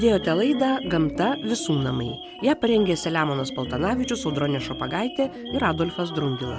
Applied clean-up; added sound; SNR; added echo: none; Alarm; 17 dB; none.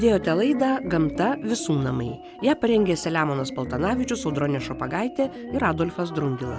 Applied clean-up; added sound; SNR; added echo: none; none; none; none.